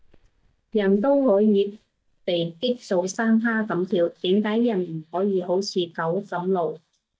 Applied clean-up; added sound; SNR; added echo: neural mask model DeepFilterNet 3.